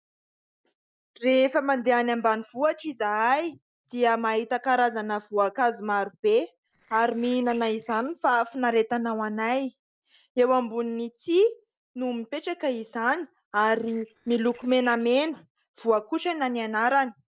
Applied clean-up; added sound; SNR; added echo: neural separator model SepFormer DNS4.